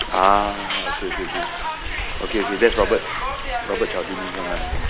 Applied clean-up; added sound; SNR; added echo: none; Hiss; 3 dB; none.